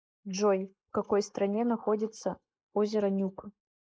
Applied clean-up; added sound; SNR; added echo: neural mask model Resemble Enhance denoiser.